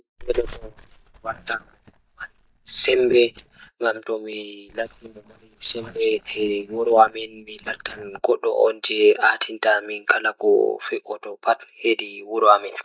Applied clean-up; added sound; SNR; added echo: neural mask model DeepFilterNet 3.